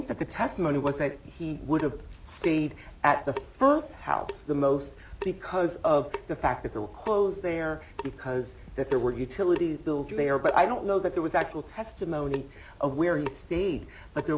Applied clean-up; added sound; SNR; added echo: none; Drip / Sink (filling or washing) / Water tap, faucet; 14 dB; none.